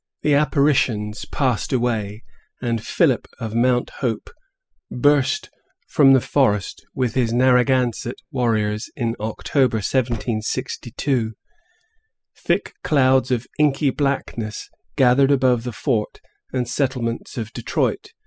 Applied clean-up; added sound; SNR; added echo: classical method spectral subtraction.